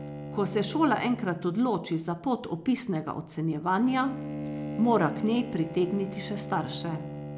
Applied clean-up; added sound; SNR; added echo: none; Bowed string instrument; 10 dB; none.